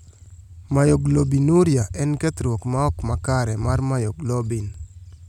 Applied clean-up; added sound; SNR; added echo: none; none; none; none.